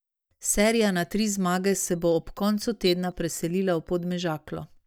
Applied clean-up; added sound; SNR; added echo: neural mask model DeepFilterNet 3.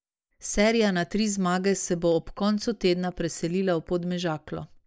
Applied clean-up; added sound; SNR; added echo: neural mask model Resemble Enhance denoiser.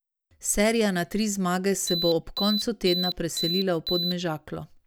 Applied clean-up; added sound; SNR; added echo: none; Alarm; 5 dB; none.